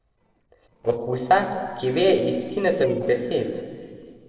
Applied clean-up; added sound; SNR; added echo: neural separator model SepFormer DNS4.